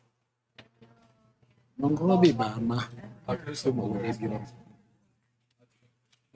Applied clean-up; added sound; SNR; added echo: neural mask model RNNoise.